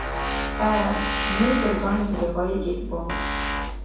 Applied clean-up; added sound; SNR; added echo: none; Tools; 1 dB; reverberation time 0.7 s.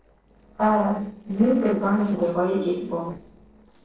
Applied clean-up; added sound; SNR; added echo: neural separator model SepFormer DNS4.